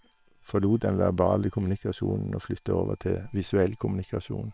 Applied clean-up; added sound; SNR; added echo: neural separator model SepFormer WHAM!.